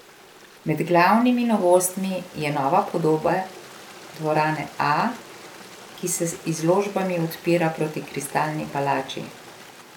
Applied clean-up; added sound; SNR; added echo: none; Stream; 19 dB; none.